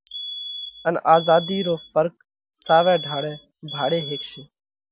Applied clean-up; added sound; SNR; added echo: none; Alarm; 11 dB; none.